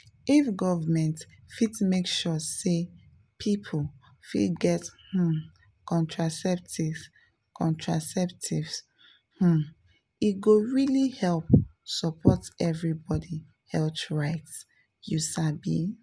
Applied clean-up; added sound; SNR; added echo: none; none; none; none.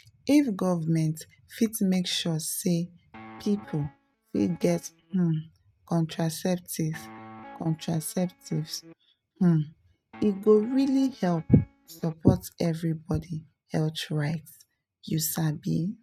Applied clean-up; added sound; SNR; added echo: neural mask model RNNoise.